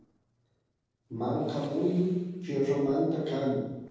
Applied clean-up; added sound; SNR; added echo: neural separator model SepFormer DNS4.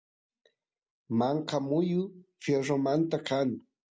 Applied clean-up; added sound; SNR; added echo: none; none; none; none.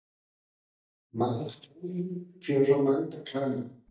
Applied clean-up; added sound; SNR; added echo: neural mask model DeepFilterNet 3.